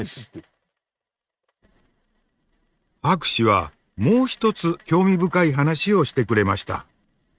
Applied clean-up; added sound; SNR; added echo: neural mask model RNNoise.